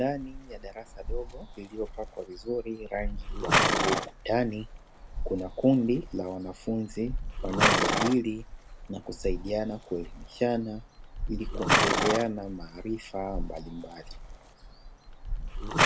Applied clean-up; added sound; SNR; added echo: none; Livestock, farm animals, working animals; -1 dB; none.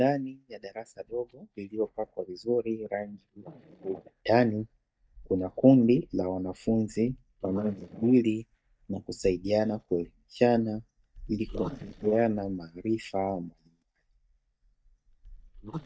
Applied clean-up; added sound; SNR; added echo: neural mask model DeepFilterNet 3.